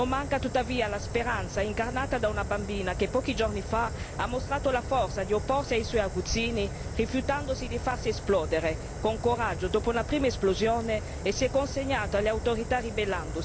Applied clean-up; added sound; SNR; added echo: none; Fire; 6 dB; none.